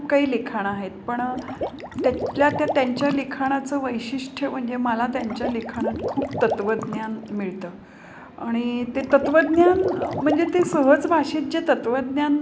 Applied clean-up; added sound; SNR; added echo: none; Water / Liquid; 9 dB; none.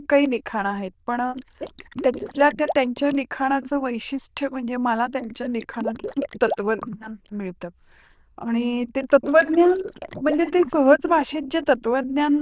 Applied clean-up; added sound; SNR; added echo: neural diffusion model UNIVERSE++.